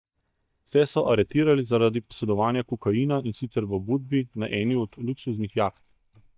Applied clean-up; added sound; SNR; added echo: neural mask model DeepFilterNet 3.